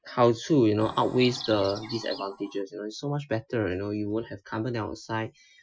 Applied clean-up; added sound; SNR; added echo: classical method Wiener filter.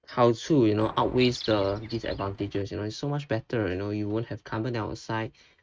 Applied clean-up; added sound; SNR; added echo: neural mask model RNNoise.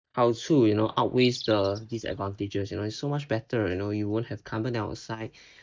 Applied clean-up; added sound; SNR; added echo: neural mask model DeepFilterNet 3.